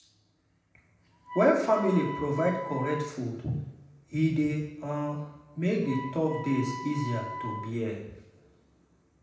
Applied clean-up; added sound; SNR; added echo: none; Wind instrument, woodwind instrument; 12 dB; reverberation time 0.8 s.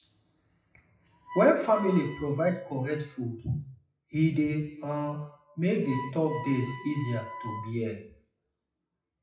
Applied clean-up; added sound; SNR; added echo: classical method WPE with log-MMSE.